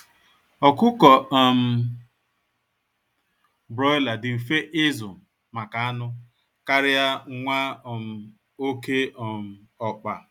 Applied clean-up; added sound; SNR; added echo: none; none; none; none.